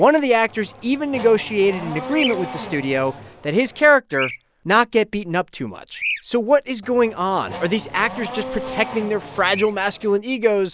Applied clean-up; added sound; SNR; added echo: none; Bird vocalization, bird call, bird song + Race car, auto racing / Accelerating, revving, vroom; 13 dB; none.